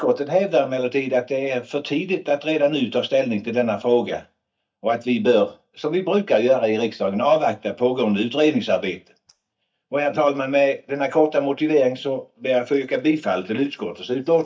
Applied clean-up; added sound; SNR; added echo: neural mask model DeepFilterNet 3.